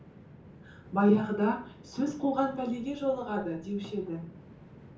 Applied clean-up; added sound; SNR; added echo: none; Train; 20 dB; reverberation time 0.6 s.